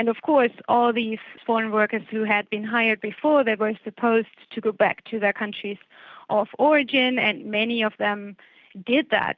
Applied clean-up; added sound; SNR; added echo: none; none; none; none.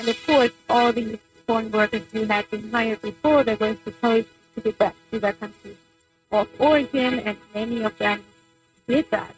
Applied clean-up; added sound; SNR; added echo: neural mask model RNNoise.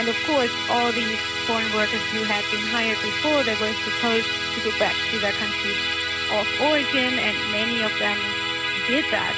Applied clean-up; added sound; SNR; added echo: none; Musical instrument; -1 dB; none.